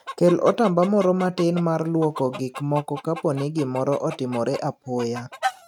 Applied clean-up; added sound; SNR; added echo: neural mask model RNNoise.